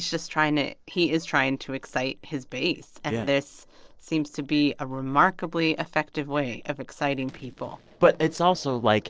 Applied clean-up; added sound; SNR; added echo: neural separator model SepFormer DNS4.